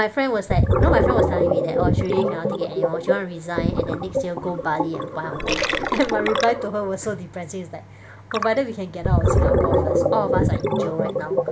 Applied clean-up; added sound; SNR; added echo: none; Gurgling; -4 dB; none.